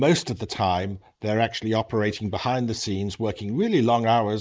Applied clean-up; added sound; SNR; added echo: neural mask model Resemble Enhance denoiser.